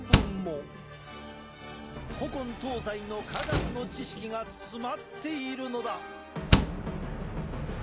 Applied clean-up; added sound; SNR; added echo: none; Slam; -4 dB; none.